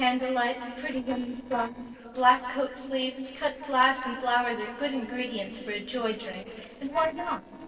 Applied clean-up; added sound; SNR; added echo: neural separator model SepFormer DNS4.